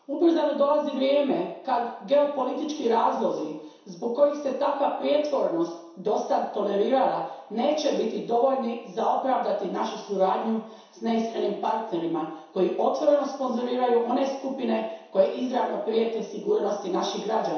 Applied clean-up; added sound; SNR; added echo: none; none; none; reverberation time 0.7 s.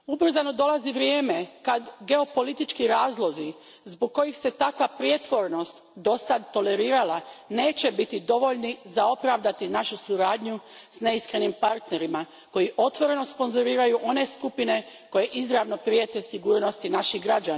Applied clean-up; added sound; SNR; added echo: none; none; none; none.